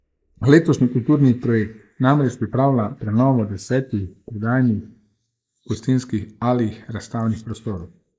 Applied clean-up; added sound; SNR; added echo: neural mask model Resemble Enhance denoiser.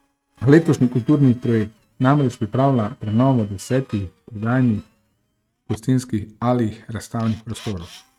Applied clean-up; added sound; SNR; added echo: neural mask model RNNoise.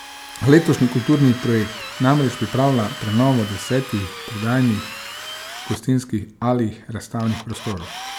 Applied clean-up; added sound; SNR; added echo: none; Drill; 14 dB; none.